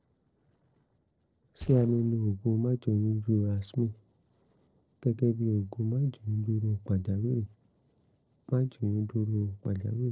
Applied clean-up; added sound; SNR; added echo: neural separator model SepFormer DNS4.